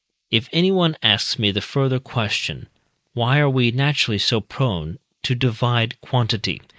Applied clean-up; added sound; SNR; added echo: neural mask model Resemble Enhance denoiser.